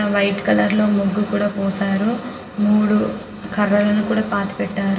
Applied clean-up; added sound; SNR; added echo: none; none; none; reverberation time 0.8 s.